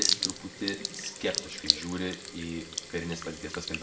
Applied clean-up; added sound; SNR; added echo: none; Sink (filling or washing) / Water tap, faucet; -3 dB; reverberation time 0.6 s.